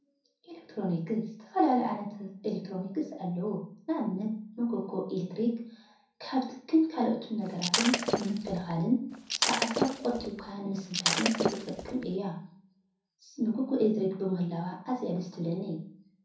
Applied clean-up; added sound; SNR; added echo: none; Shatter; 1 dB; reverberation time 0.5 s.